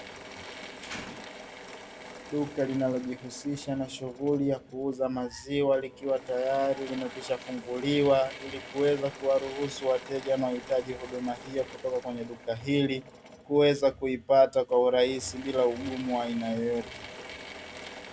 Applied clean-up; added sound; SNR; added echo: none; Drill / Mechanisms; 16 dB; none.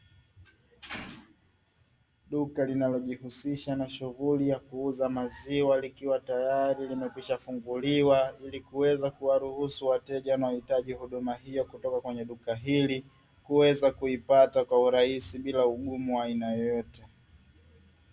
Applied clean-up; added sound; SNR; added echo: none; none; none; none.